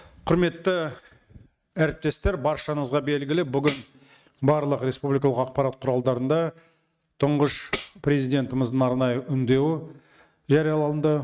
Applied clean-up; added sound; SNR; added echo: neural mask model RNNoise.